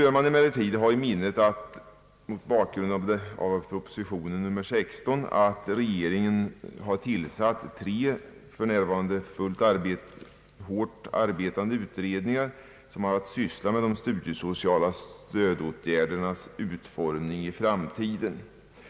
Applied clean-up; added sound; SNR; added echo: none; none; none; none.